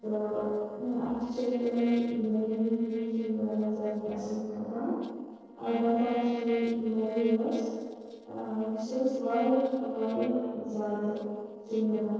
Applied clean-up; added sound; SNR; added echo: neural separator model SepFormer DNS4.